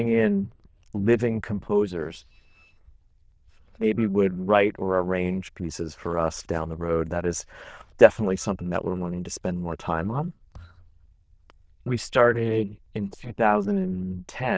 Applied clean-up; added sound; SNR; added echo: neural diffusion model UNIVERSE++.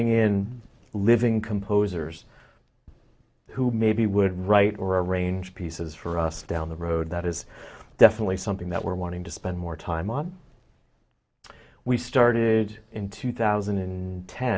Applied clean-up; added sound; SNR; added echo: none; none; none; none.